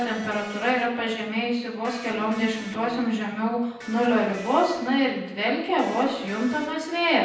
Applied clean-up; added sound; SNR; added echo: none; Electric guitar; 17 dB; reverberation time 0.9 s.